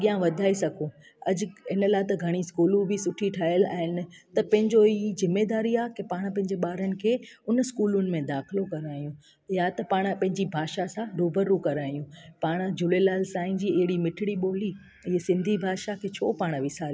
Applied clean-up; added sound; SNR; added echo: none; none; none; none.